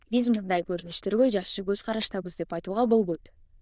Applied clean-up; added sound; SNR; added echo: neural diffusion model UNIVERSE++.